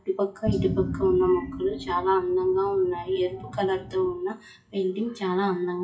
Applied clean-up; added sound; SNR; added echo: classical method WPE with log-MMSE.